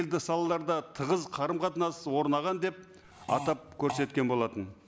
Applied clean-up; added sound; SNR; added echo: none; Fart; 10 dB; none.